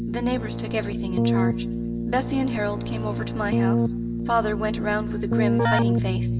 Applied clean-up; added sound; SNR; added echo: none; Keyboard (musical); -4 dB; reverberation time 1.1 s.